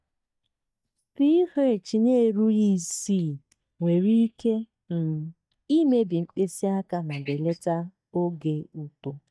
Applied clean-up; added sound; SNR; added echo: neural mask model DeepFilterNet 3.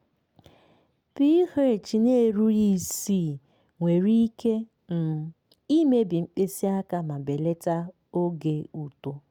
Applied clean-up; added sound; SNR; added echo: none; none; none; none.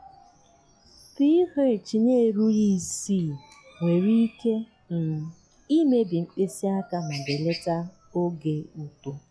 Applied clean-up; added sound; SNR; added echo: classical method log-MMSE.